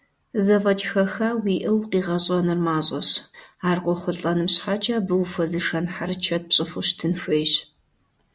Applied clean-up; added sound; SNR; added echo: none; none; none; none.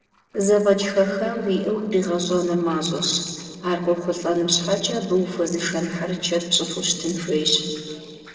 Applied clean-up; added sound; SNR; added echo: neural separator model SepFormer DNS4.